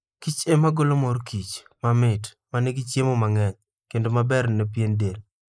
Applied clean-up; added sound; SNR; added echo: neural mask model Resemble Enhance denoiser.